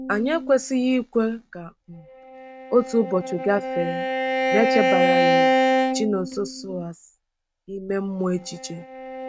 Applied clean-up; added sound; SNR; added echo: neural mask model RNNoise.